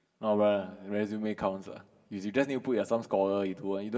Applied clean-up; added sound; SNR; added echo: none; none; none; reverberation time 0.3 s.